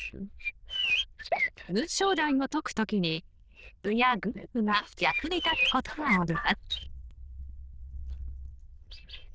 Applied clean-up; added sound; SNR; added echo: neural diffusion model UNIVERSE++.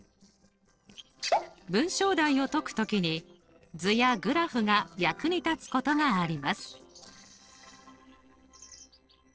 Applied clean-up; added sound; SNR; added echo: neural separator model SepFormer DNS4.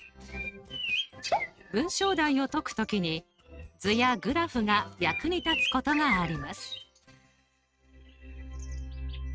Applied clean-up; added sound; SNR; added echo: neural mask model RNNoise.